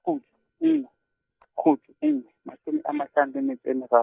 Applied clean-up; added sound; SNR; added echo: neural mask model DeepFilterNet 3.